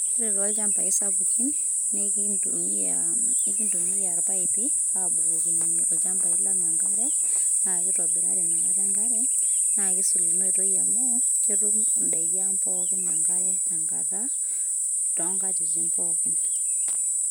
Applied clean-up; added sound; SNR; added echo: none; none; none; none.